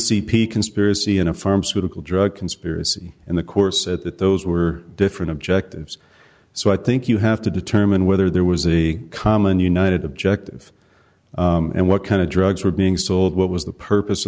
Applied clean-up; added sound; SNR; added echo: none; none; none; none.